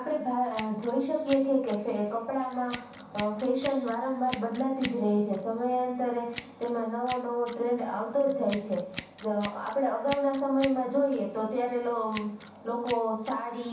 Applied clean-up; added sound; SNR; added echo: none; Scissors; 13 dB; reverberation time 0.7 s.